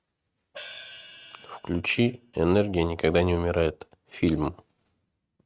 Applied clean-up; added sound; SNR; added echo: neural mask model RNNoise.